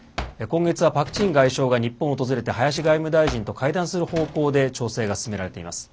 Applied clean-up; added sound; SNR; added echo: none; Drawer open or close; 16 dB; none.